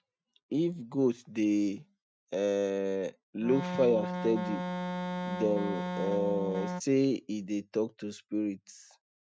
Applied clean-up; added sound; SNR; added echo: neural mask model RNNoise.